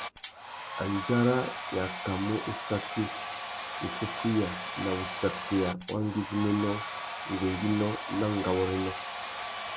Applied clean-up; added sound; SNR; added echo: none; Domestic sounds, home sounds; 6 dB; none.